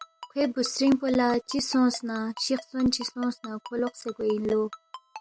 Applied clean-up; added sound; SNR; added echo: none; Ringtone; 18 dB; none.